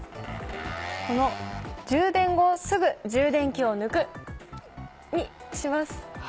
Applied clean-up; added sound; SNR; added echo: none; Engine; 14 dB; none.